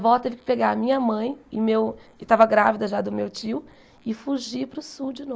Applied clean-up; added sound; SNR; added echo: neural mask model Resemble Enhance denoiser.